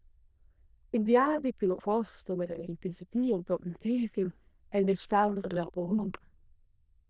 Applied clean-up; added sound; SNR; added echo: neural diffusion model UNIVERSE++.